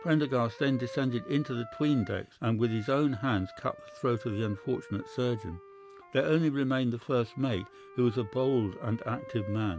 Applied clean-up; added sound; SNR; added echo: none; Wind instrument, woodwind instrument; 18 dB; none.